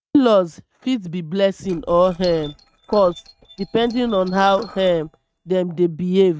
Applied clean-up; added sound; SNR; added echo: neural mask model RNNoise.